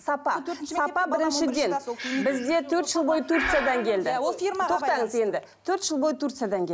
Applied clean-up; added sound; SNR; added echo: none; Breathing; 13 dB; none.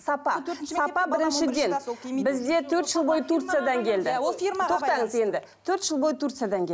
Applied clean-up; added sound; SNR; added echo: none; none; none; none.